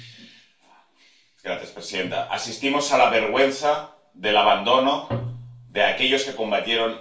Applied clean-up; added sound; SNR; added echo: none; none; none; reverberation time 0.3 s.